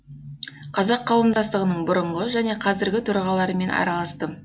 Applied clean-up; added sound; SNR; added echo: none; none; none; none.